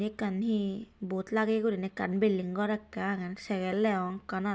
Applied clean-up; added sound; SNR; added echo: none; none; none; none.